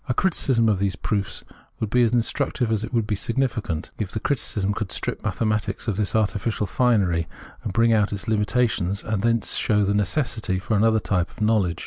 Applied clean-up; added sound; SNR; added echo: none; none; none; none.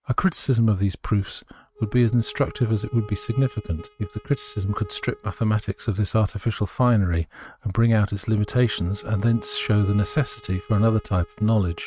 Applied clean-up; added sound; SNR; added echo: neural mask model RNNoise.